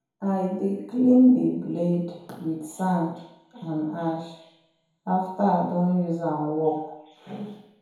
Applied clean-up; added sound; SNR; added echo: none; none; none; reverberation time 2.0 s.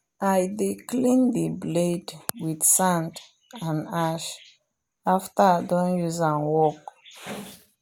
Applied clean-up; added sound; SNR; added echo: none; none; none; none.